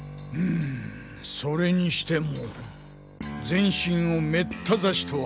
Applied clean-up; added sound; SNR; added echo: none; none; none; none.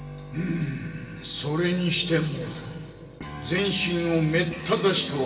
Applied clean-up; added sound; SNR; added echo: none; none; none; reverberation time 2.8 s.